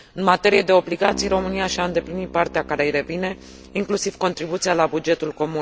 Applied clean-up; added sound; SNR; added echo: none; Keyboard (musical); 16 dB; none.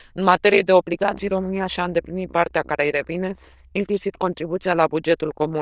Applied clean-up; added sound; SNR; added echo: neural diffusion model UNIVERSE++.